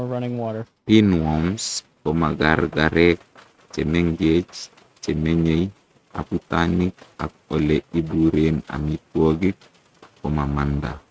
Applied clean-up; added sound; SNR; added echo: neural mask model RNNoise.